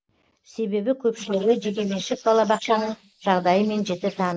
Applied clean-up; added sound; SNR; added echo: neural mask model Resemble Enhance denoiser.